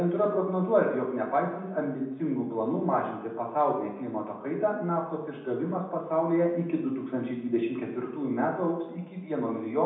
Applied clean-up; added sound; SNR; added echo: none; none; none; reverberation time 0.9 s.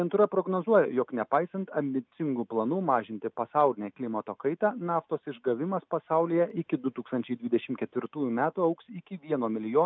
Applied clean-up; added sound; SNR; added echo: none; none; none; none.